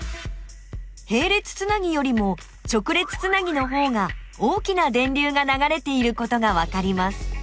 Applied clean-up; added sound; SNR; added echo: none; none; none; none.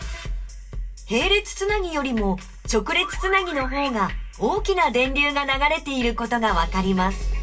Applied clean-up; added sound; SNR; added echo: none; none; none; reverberation time 0.2 s.